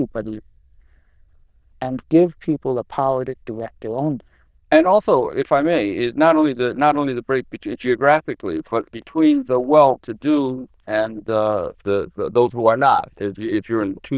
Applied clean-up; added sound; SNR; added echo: neural diffusion model UNIVERSE++.